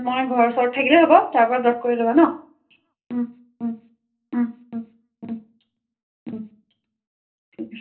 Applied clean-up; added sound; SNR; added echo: none; none; none; reverberation time 0.3 s.